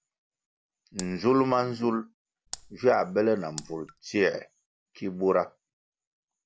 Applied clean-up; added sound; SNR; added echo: none; Raindrop; 15 dB; none.